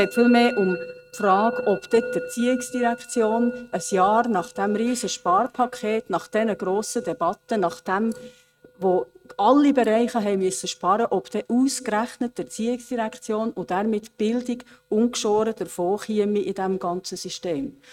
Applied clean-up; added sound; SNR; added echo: neural mask model RNNoise.